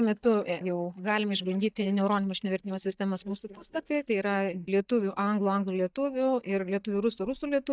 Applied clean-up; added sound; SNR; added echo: neural mask model DeepFilterNet 3.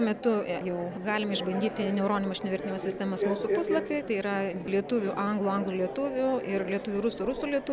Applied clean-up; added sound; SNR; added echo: none; none; none; none.